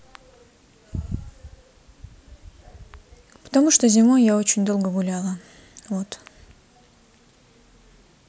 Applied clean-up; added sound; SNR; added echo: none; none; none; none.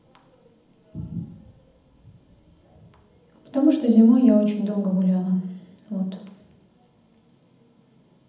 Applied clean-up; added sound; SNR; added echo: none; none; none; reverberation time 0.8 s.